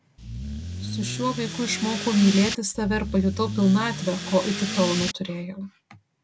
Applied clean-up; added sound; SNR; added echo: none; Accelerating, revving, vroom / Car; 6 dB; none.